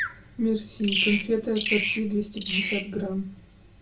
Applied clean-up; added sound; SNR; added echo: none; Bird vocalization, bird call, bird song; 3 dB; reverberation time 0.2 s.